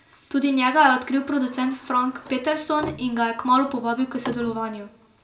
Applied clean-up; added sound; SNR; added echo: none; Sliding door; 19 dB; reverberation time 0.3 s.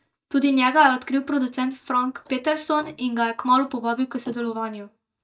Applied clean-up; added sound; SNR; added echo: neural mask model DeepFilterNet 3.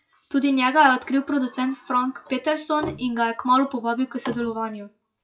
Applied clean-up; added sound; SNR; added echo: classical method WPE with log-MMSE.